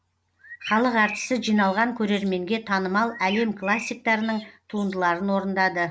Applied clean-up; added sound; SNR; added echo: none; Bird; 15 dB; none.